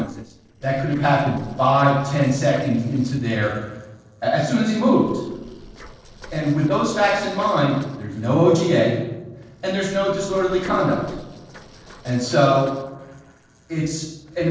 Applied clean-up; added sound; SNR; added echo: neural separator model SepFormer DNS4.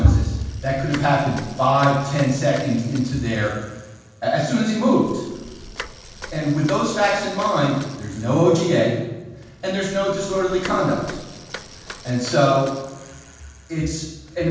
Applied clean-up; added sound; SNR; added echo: none; Bicycle; 18 dB; reverberation time 1.2 s.